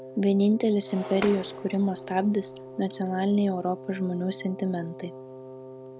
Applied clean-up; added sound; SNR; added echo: none; Shatter + Wind instrument, woodwind instrument; 13 dB; none.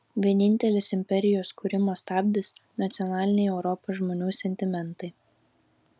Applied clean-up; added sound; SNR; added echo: none; none; none; none.